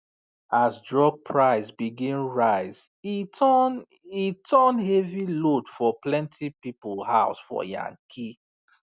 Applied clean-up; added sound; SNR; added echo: none; none; none; none.